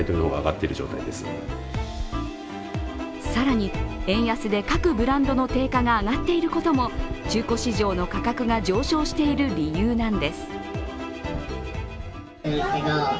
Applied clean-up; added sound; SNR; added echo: none; Harp; 20 dB; none.